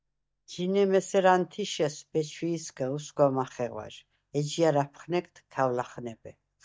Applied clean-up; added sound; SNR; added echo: neural mask model DeepFilterNet 3.